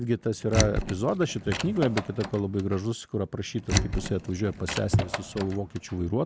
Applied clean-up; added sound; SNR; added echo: none; Door; 5 dB; none.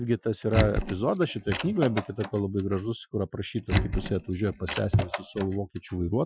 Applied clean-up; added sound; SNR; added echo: classical method Wiener filter.